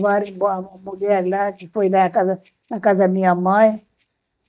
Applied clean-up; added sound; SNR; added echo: neural mask model DeepFilterNet 3.